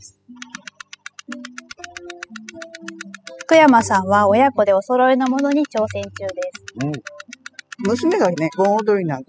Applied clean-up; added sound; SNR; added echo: classical method spectral subtraction.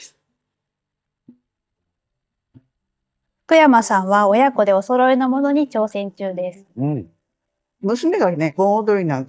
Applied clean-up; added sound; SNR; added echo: neural mask model DeepFilterNet 3.